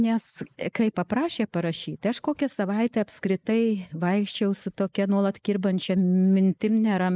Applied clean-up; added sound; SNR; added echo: neural mask model Resemble Enhance denoiser.